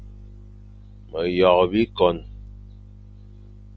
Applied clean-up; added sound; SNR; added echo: none; none; none; none.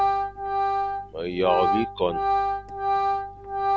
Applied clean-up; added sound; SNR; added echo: none; Organ; -5 dB; none.